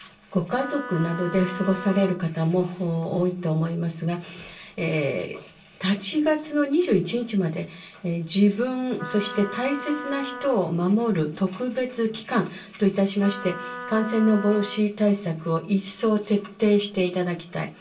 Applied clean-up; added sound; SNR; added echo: none; Wind instrument, woodwind instrument; 12 dB; reverberation time 0.2 s.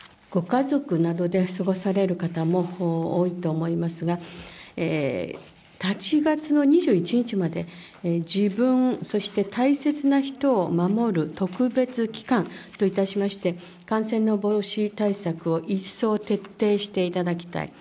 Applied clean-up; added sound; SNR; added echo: none; none; none; none.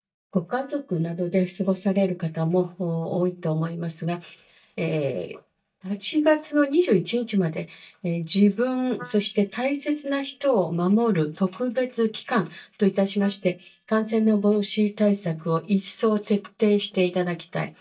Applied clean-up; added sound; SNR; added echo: neural mask model DeepFilterNet 3.